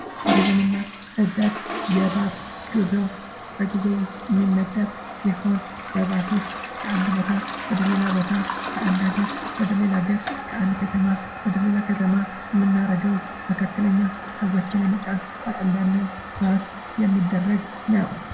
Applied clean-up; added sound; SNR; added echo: none; Toilet flush; 9 dB; reverberation time 0.7 s.